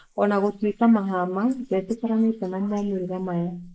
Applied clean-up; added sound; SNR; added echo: neural mask model Resemble Enhance denoiser.